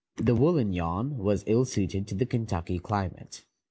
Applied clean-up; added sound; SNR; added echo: none; none; none; none.